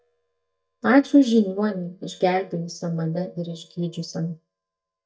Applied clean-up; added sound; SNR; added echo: neural mask model DeepFilterNet 3.